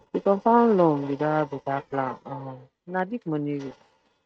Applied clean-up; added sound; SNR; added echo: neural mask model RNNoise.